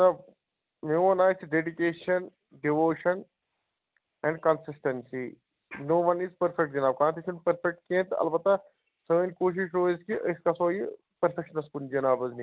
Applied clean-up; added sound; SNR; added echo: none; none; none; none.